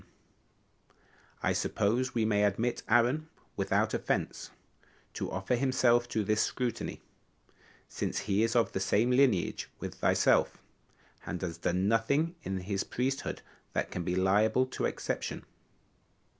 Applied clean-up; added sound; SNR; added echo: none; none; none; none.